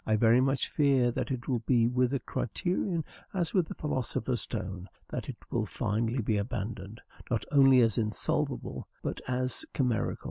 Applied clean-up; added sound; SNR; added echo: none; none; none; none.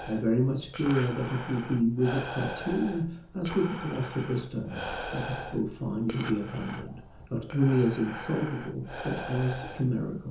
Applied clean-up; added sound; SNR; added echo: none; Breathing; 10 dB; reverberation time 0.6 s.